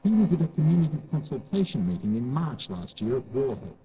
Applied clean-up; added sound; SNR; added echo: neural separator model SepFormer DNS4.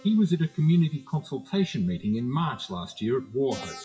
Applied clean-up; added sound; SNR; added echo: classical method WPE with log-MMSE.